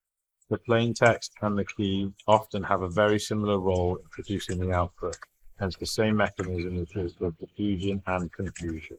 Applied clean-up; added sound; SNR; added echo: neural mask model Resemble Enhance denoiser.